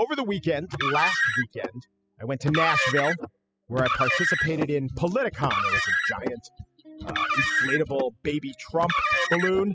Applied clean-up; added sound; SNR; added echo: classical method spectral subtraction.